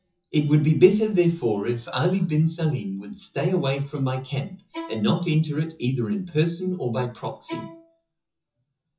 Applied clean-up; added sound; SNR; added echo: classical method WPE with log-MMSE.